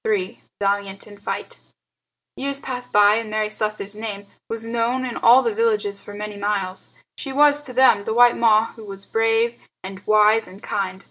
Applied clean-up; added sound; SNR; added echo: none; none; none; none.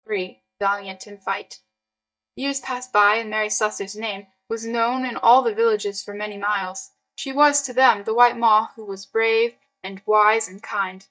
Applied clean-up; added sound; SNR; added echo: neural mask model DeepFilterNet 3.